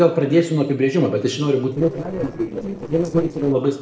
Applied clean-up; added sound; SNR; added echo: neural separator model SepFormer DNS4.